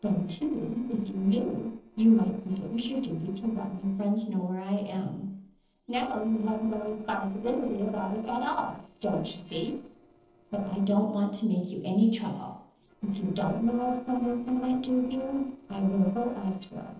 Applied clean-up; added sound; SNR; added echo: neural separator model SepFormer DNS4.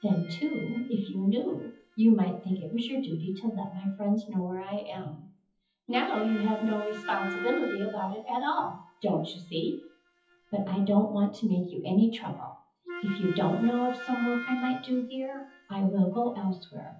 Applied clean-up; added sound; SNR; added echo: classical method WPE with log-MMSE.